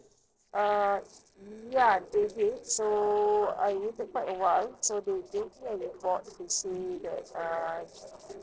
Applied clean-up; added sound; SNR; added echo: neural separator model SepFormer DNS4.